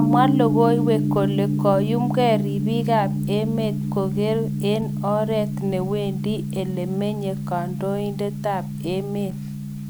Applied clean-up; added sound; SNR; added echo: none; Gong; 0 dB; none.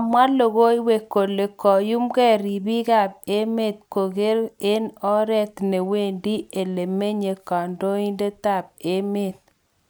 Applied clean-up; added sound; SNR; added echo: none; none; none; none.